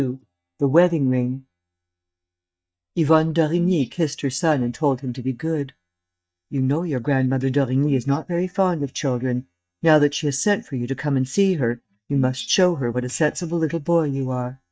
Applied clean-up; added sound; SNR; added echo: neural mask model DeepFilterNet 3.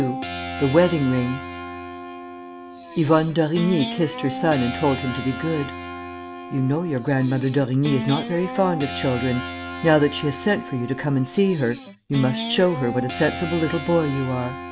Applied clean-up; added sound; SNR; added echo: none; Guitar; 9 dB; none.